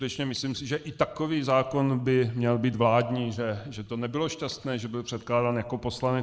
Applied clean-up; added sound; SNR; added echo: neural mask model Resemble Enhance denoiser.